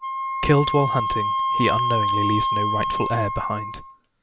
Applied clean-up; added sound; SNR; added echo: none; Wind instrument, woodwind instrument; -1 dB; none.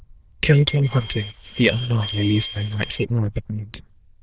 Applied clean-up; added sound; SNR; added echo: neural diffusion model UNIVERSE++.